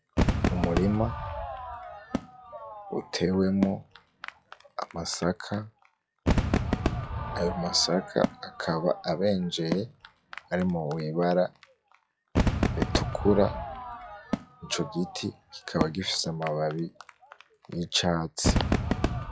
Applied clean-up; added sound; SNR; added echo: classical method log-MMSE.